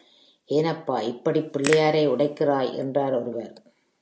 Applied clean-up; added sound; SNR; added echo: none; Crack / Crackle; 10 dB; none.